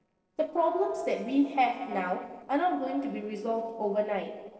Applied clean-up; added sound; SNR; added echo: neural separator model SepFormer DNS4.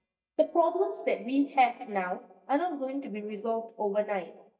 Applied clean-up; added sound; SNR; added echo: neural mask model DeepFilterNet 3.